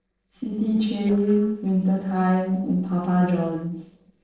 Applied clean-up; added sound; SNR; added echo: neural separator model SepFormer DNS4.